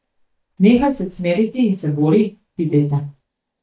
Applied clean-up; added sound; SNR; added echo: neural mask model DeepFilterNet 3.